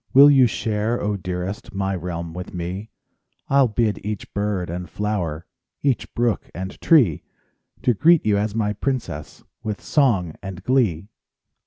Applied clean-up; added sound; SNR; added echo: none; none; none; none.